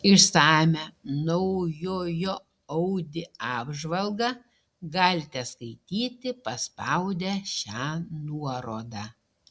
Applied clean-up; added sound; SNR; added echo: none; none; none; none.